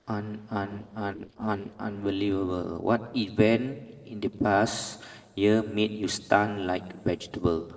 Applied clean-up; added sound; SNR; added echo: neural separator model SepFormer DNS4.